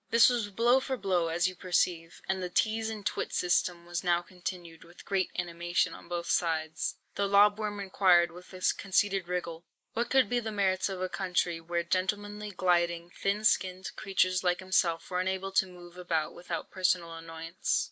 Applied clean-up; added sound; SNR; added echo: neural mask model Resemble Enhance denoiser.